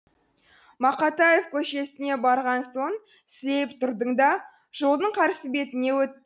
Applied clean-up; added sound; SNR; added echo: none; none; none; none.